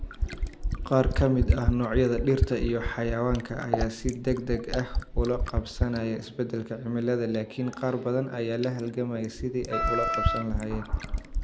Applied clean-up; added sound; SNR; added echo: none; Fill (with liquid) + Wind instrument, woodwind instrument; 2 dB; none.